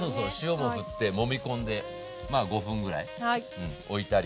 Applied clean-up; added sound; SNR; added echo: none; none; none; none.